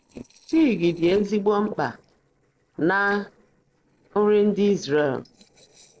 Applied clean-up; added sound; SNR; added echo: neural separator model SepFormer DNS4.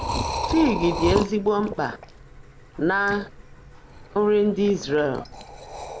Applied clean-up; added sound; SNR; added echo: none; Liquid; 7 dB; none.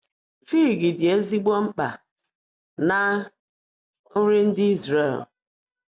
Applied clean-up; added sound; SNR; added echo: none; none; none; none.